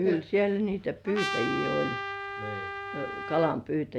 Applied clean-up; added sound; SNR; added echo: none; Trumpet; 6 dB; none.